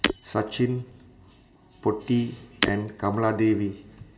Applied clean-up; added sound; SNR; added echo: none; Shatter; 6 dB; reverberation time 0.7 s.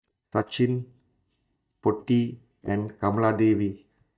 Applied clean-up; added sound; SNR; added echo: neural mask model DeepFilterNet 3.